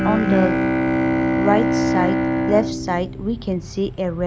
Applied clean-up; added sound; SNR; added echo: none; Bowed string instrument; -2 dB; none.